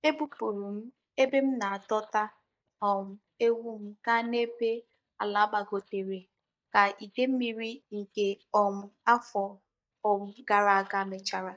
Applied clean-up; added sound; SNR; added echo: neural mask model DeepFilterNet 3.